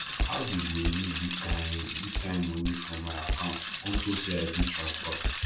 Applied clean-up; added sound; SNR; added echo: none; Bicycle; 0 dB; reverberation time 0.4 s.